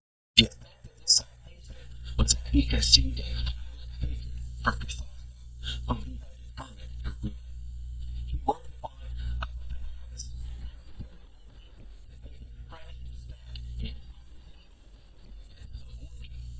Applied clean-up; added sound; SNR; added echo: neural mask model DeepFilterNet 3.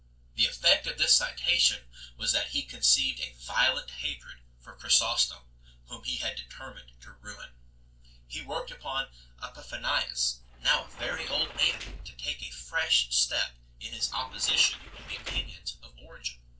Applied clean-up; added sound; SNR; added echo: neural separator model SepFormer DNS4.